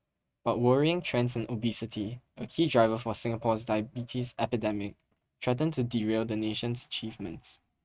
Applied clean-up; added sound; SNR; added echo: neural mask model RNNoise.